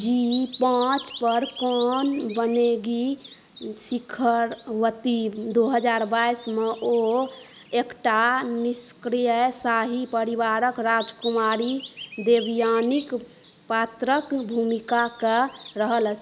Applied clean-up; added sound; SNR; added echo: none; Bird vocalization, bird call, bird song; 20 dB; none.